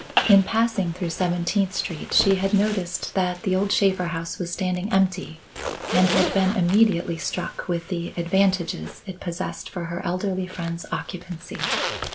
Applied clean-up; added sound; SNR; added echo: none; Zipper (clothing); 9 dB; none.